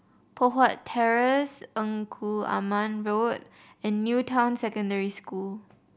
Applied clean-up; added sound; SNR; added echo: none; none; none; none.